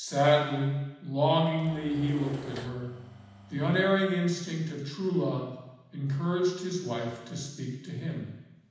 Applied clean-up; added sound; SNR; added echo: none; Engine / Mechanisms; 16 dB; reverberation time 1.1 s.